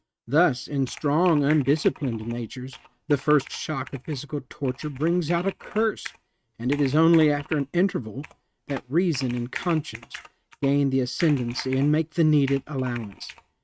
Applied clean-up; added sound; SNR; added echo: neural mask model RNNoise.